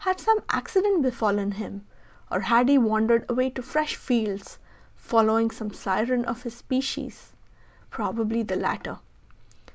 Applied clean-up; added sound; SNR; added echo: none; none; none; none.